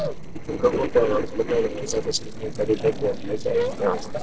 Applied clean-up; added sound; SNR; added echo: neural separator model SepFormer DNS4.